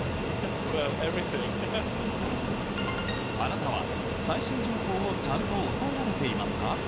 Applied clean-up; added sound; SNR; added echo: none; Fixed-wing aircraft, airplane; -3 dB; none.